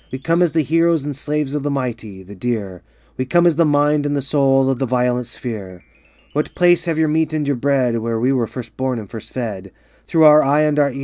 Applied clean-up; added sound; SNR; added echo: none; Wind chime / Percussion; 15 dB; none.